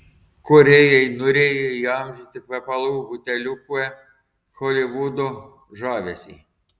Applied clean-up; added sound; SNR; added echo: none; none; none; none.